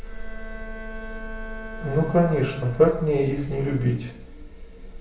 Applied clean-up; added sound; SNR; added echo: none; Bowed string instrument; 16 dB; reverberation time 0.6 s.